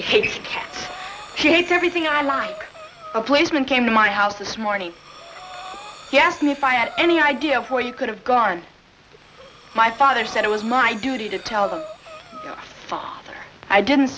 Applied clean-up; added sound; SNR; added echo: none; Breathing; 17 dB; none.